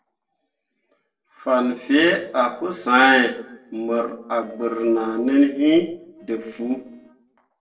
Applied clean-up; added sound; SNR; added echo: neural separator model SepFormer DNS4.